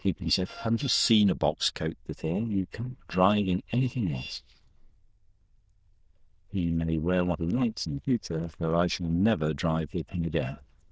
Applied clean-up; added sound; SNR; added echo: neural diffusion model UNIVERSE++.